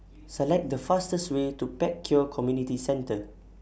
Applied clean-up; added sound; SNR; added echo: none; none; none; none.